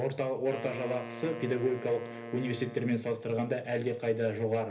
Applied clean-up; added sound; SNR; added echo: none; Wind instrument, woodwind instrument; 13 dB; reverberation time 0.3 s.